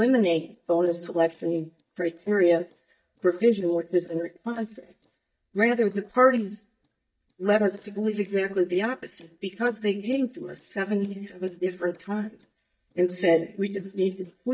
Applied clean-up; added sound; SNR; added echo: neural mask model DeepFilterNet 3.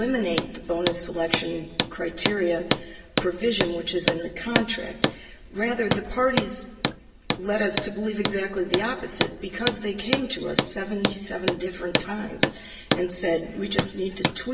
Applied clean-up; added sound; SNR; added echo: none; Hammer; 2 dB; reverberation time 1.3 s.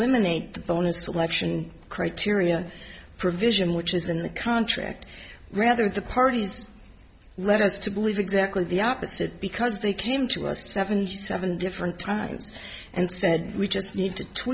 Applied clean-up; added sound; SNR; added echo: none; none; none; none.